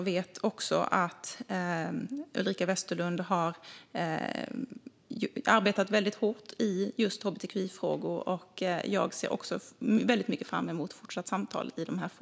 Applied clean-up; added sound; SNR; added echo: none; none; none; none.